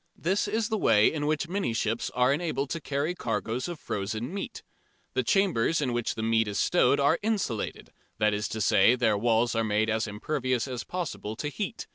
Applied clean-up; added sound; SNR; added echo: none; none; none; none.